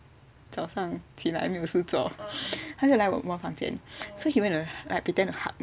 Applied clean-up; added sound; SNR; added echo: none; none; none; none.